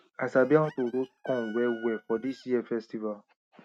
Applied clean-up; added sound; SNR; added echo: neural mask model RNNoise.